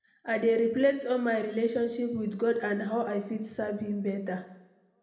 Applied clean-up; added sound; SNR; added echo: none; none; none; reverberation time 0.7 s.